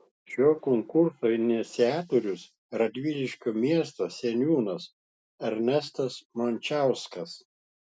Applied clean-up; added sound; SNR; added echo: none; none; none; none.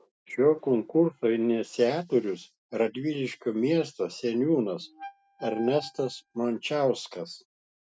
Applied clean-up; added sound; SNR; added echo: neural mask model RNNoise.